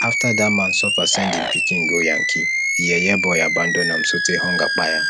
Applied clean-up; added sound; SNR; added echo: none; Animal; -3 dB; none.